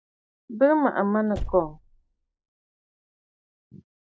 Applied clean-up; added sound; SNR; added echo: none; Slam / Car; 9 dB; none.